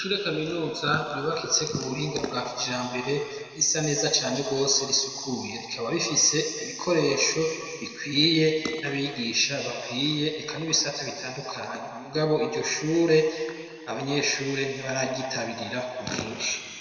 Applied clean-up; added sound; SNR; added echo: none; none; none; reverberation time 2.3 s.